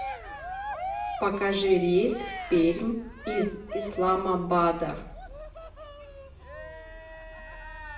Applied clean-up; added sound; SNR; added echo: none; Cheering; 10 dB; reverberation time 0.6 s.